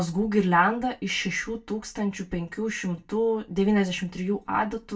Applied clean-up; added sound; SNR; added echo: none; none; none; reverberation time 0.2 s.